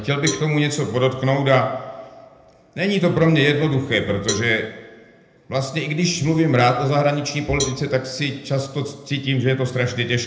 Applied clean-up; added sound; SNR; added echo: none; Cowbell; 15 dB; reverberation time 0.7 s.